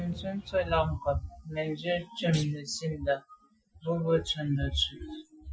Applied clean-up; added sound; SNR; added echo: classical method Wiener filter.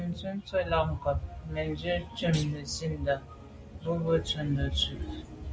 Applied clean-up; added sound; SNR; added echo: none; Thump, thud; 17 dB; none.